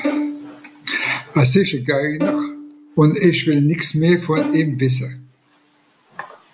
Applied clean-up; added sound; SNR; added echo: none; Bowed string instrument; 9 dB; none.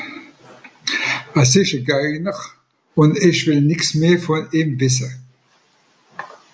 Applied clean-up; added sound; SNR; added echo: none; none; none; none.